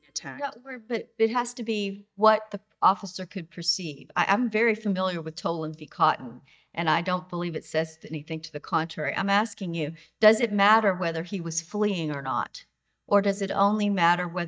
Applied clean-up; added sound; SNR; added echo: neural mask model DeepFilterNet 3.